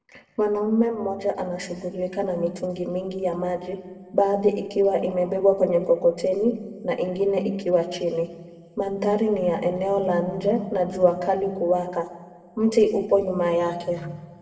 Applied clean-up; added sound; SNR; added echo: none; none; none; reverberation time 1.2 s.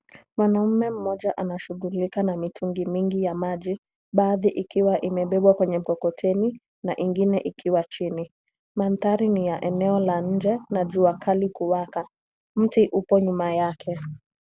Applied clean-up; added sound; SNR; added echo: none; none; none; none.